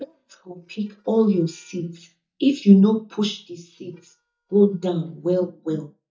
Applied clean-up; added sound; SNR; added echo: neural mask model DeepFilterNet 3.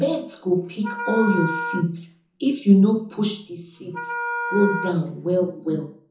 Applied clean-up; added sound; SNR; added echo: none; Wind instrument, woodwind instrument; 9 dB; reverberation time 0.5 s.